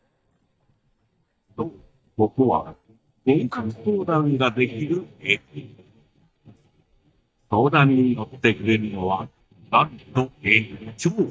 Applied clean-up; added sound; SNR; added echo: neural mask model DeepFilterNet 3.